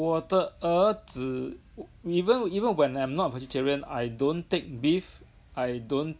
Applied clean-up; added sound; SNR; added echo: none; none; none; none.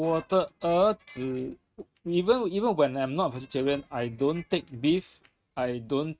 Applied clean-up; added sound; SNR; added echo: neural mask model RNNoise.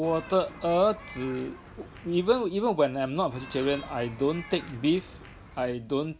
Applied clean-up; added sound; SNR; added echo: none; Squeak + Human group actions; 18 dB; none.